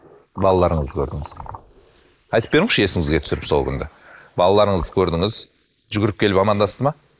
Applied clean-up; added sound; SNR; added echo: neural mask model Resemble Enhance denoiser.